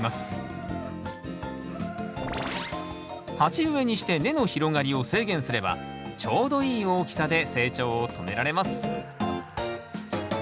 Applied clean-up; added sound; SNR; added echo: none; Bathtub (filling or washing) / Water tap, faucet; 19 dB; none.